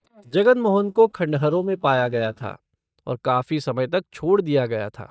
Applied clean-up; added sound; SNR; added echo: neural mask model DeepFilterNet 3.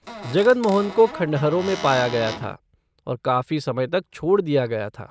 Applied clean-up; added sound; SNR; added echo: none; Squeak / Cupboard open or close; 12 dB; none.